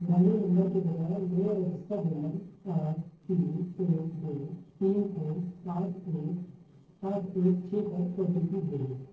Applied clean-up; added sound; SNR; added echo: neural separator model SepFormer DNS4.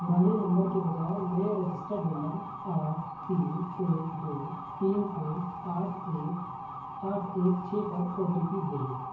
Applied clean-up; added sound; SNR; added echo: none; Motor vehicle (road) / Siren; 9 dB; reverberation time 0.9 s.